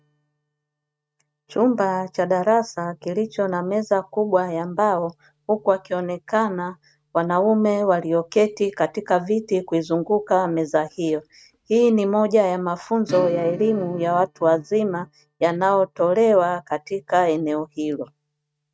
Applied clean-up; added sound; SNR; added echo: neural mask model RNNoise.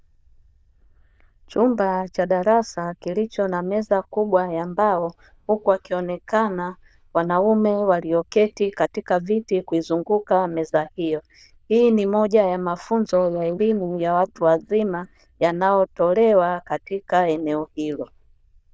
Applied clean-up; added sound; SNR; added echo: neural diffusion model UNIVERSE++.